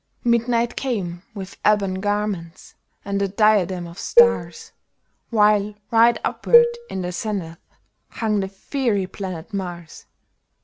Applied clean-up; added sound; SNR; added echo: none; Dishes, pots, and pans; -3 dB; none.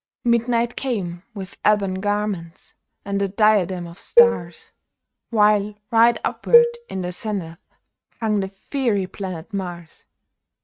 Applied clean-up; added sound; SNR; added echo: neural mask model RNNoise.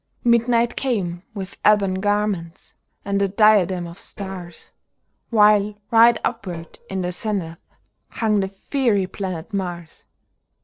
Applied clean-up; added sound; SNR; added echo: neural separator model SepFormer DNS4.